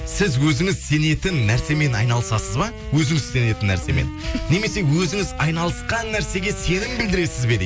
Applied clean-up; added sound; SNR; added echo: none; Wind instrument, woodwind instrument; 16 dB; none.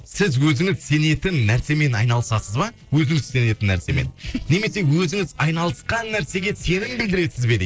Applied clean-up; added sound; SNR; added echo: neural separator model SepFormer DNS4.